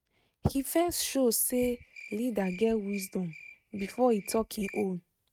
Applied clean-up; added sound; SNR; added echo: neural mask model RNNoise.